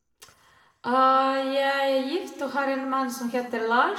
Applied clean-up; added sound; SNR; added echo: none; none; none; reverberation time 1.8 s.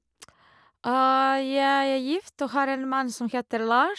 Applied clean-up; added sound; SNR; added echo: none; none; none; none.